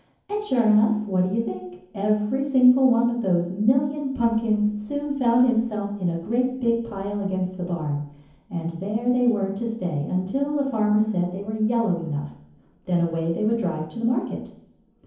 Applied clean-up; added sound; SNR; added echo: none; none; none; reverberation time 0.7 s.